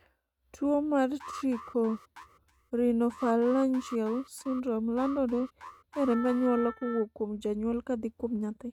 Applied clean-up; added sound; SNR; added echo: neural mask model RNNoise.